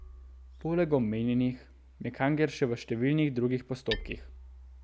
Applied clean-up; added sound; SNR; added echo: none; Hammer; 16 dB; none.